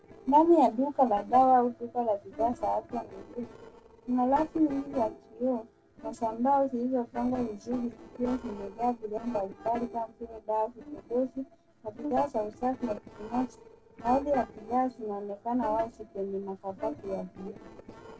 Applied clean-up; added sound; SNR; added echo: neural separator model SepFormer DNS4.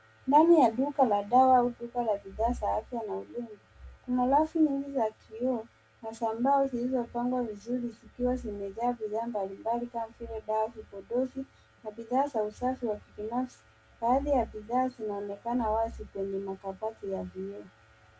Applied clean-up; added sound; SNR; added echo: none; none; none; none.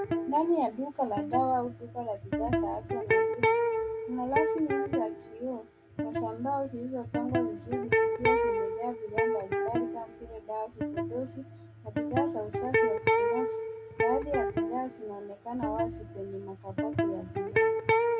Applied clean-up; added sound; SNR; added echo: none; Electric guitar; -4 dB; none.